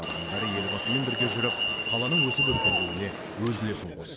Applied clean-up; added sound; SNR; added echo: none; Alarm; -3 dB; none.